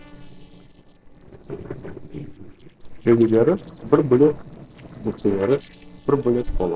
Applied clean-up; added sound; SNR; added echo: neural separator model SepFormer DNS4.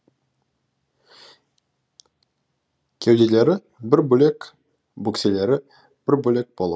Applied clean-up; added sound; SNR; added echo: none; none; none; none.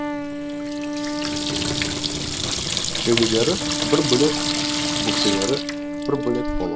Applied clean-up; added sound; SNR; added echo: none; Sink (filling or washing) / Water tap, faucet + Wind instrument, woodwind instrument; -2 dB; none.